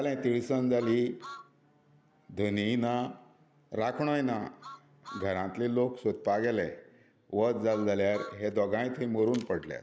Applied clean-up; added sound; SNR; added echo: none; Truck; 19 dB; none.